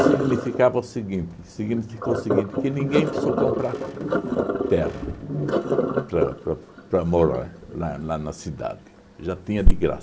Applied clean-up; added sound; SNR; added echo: none; Sink (filling or washing); 3 dB; none.